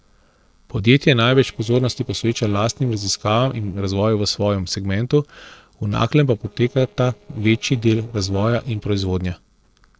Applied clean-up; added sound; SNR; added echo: neural separator model SepFormer DNS4.